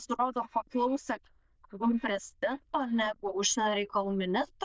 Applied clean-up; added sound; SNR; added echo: neural diffusion model UNIVERSE++.